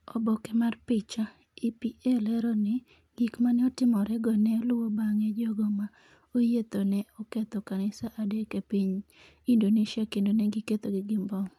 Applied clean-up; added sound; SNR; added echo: none; none; none; none.